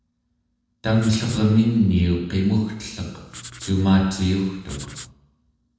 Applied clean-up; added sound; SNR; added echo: neural separator model SepFormer DNS4.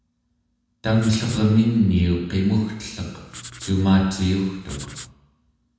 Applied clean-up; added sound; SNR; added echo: none; Writing; 18 dB; reverberation time 1.0 s.